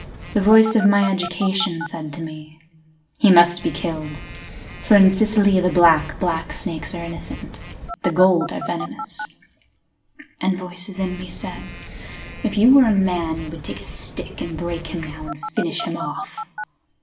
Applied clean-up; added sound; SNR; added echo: none; Telephone; 13 dB; reverberation time 0.6 s.